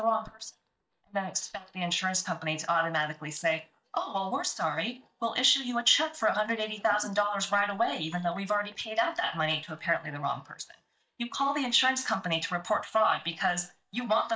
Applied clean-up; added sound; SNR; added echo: neural mask model DeepFilterNet 3.